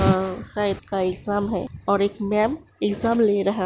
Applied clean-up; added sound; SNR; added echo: none; none; none; none.